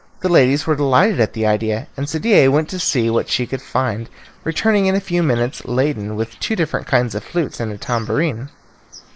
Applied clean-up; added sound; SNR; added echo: neural mask model Resemble Enhance denoiser.